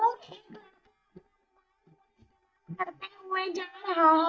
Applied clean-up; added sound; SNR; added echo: neural mask model DeepFilterNet 3.